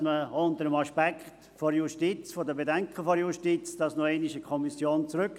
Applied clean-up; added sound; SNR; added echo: none; none; none; none.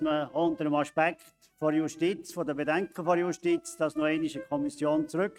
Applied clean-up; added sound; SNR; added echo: neural mask model RNNoise.